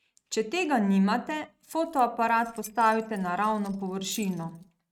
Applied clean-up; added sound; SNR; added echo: neural mask model RNNoise.